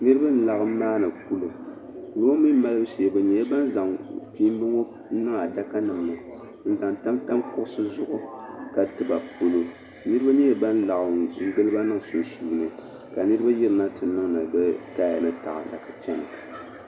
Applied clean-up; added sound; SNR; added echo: none; none; none; none.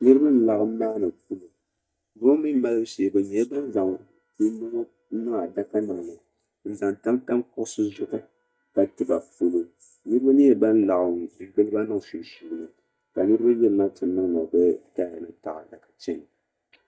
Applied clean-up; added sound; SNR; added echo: neural mask model DeepFilterNet 3.